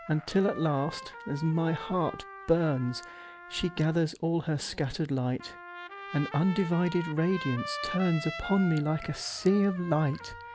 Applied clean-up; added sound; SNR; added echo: none; Trumpet; 13 dB; none.